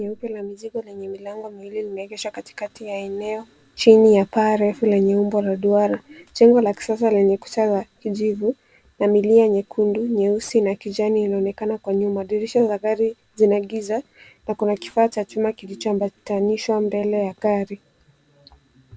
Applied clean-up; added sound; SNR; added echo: none; none; none; none.